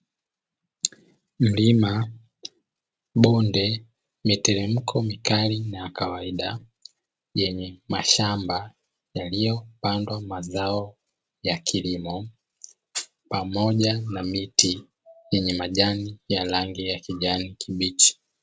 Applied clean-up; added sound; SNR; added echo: none; none; none; none.